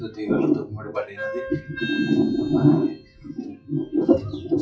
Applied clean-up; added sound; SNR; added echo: classical method WPE with log-MMSE.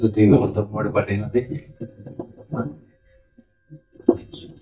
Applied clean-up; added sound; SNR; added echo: neural mask model DeepFilterNet 3.